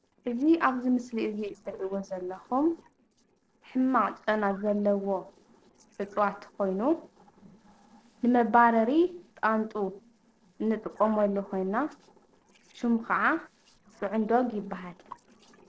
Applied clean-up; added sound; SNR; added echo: neural separator model SepFormer DNS4.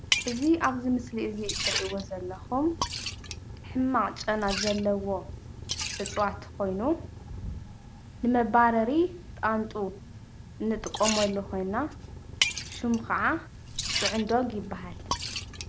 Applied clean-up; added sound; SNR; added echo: none; Liquid; 6 dB; none.